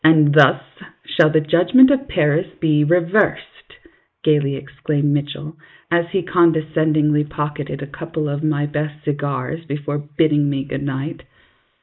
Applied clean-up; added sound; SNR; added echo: neural mask model Resemble Enhance denoiser.